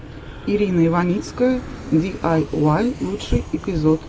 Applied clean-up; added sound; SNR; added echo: none; Aircraft; 18 dB; none.